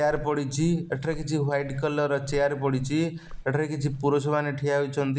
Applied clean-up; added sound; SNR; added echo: none; Walk, footsteps; 16 dB; none.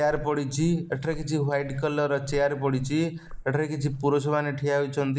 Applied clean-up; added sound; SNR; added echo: neural mask model Resemble Enhance denoiser.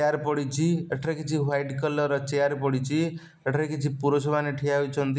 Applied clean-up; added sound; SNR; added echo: none; none; none; none.